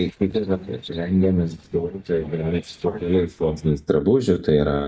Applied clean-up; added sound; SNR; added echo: neural mask model DeepFilterNet 3.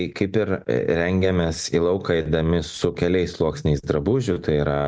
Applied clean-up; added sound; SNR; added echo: none; none; none; none.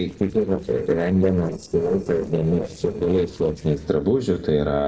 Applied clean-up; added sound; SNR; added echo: neural separator model SepFormer DNS4.